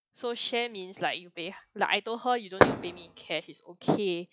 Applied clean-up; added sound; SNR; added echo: classical method log-MMSE.